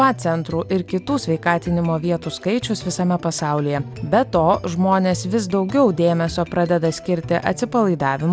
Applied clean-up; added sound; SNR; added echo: none; none; none; none.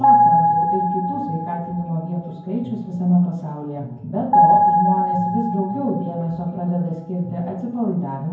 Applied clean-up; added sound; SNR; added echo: none; Piano; -3 dB; reverberation time 0.9 s.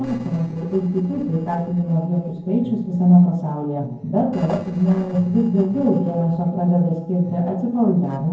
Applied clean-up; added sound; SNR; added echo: neural separator model SepFormer DNS4.